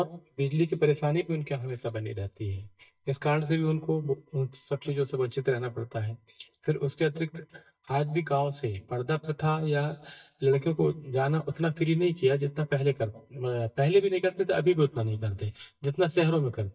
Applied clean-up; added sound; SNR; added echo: neural mask model DeepFilterNet 3.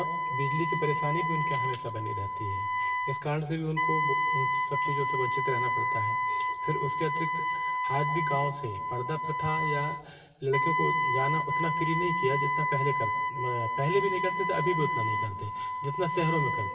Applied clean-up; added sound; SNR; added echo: none; Wind instrument, woodwind instrument; -3 dB; reverberation time 1.4 s.